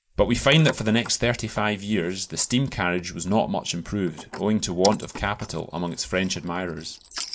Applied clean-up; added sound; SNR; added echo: neural mask model Resemble Enhance denoiser.